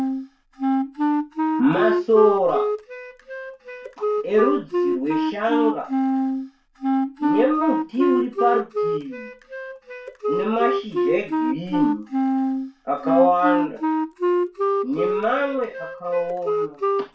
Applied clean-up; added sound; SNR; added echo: none; Wind instrument, woodwind instrument; -1 dB; reverberation time 0.3 s.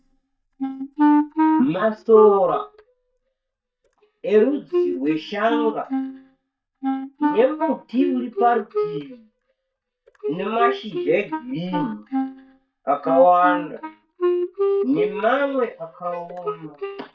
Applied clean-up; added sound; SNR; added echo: neural mask model DeepFilterNet 3.